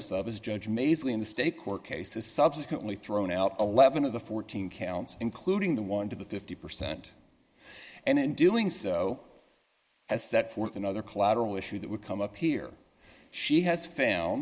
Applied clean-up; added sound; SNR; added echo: neural mask model Resemble Enhance denoiser.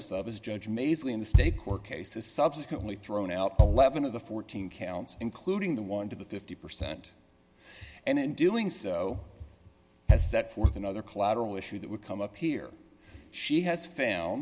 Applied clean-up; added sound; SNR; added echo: none; Bass drum; -1 dB; none.